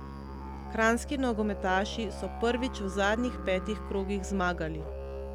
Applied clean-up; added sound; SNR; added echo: none; Musical instrument; 7 dB; none.